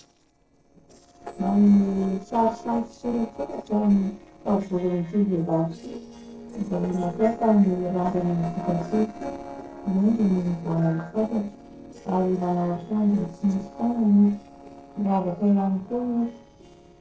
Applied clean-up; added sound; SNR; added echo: neural separator model SepFormer DNS4.